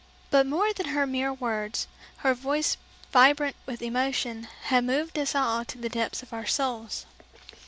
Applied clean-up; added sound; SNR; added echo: none; none; none; none.